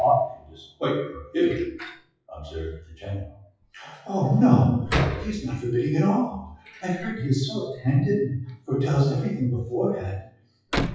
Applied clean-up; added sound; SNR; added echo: classical method WPE with log-MMSE.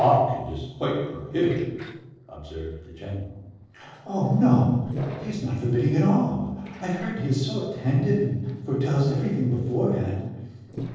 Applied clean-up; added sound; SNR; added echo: neural separator model SepFormer DNS4.